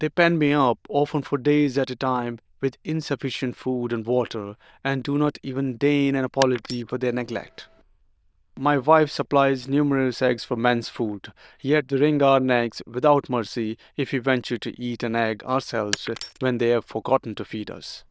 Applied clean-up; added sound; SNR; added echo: neural diffusion model UNIVERSE++.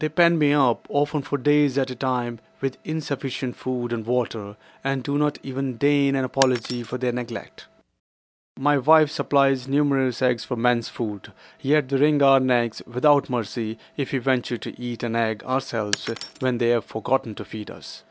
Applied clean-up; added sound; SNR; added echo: none; Shatter; 13 dB; none.